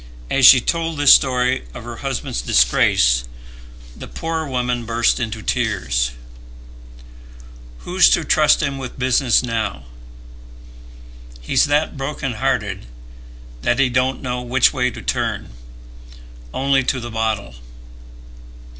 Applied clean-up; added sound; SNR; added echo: none; none; none; none.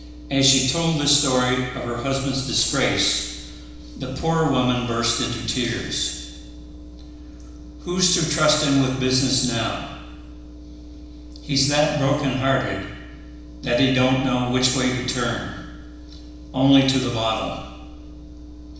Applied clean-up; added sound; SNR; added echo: none; none; none; reverberation time 1.0 s.